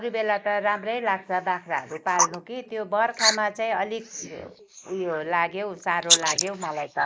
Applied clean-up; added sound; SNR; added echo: neural mask model Resemble Enhance denoiser.